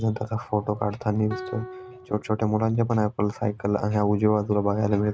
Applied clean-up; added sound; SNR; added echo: neural mask model RNNoise.